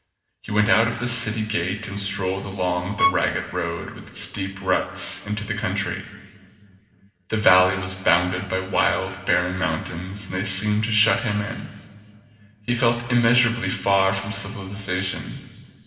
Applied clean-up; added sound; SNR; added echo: none; Bowed string instrument; 5 dB; reverberation time 2.9 s.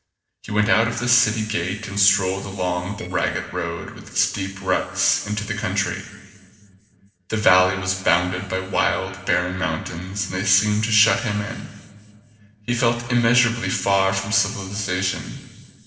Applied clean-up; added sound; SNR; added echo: neural separator model SepFormer DNS4.